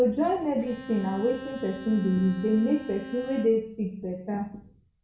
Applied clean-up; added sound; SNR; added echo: none; Bowed string instrument; 14 dB; reverberation time 0.5 s.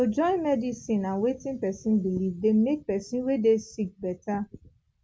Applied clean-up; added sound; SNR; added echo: none; none; none; none.